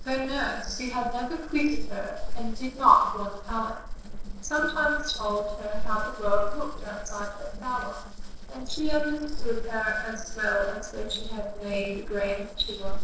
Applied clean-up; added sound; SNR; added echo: neural separator model SepFormer DNS4.